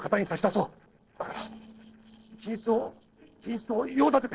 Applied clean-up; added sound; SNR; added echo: neural separator model SepFormer DNS4.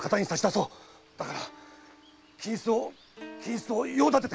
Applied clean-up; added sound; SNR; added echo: none; none; none; none.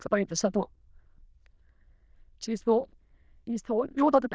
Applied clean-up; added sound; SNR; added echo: neural diffusion model UNIVERSE++.